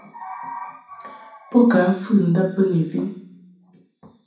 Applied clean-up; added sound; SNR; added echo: none; none; none; reverberation time 0.6 s.